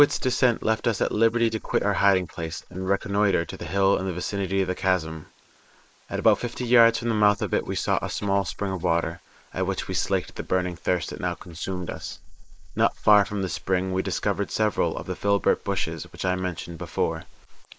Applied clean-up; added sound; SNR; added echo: neural mask model Resemble Enhance denoiser.